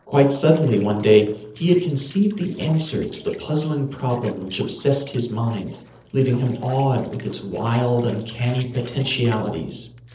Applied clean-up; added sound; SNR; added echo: neural separator model SepFormer DNS4.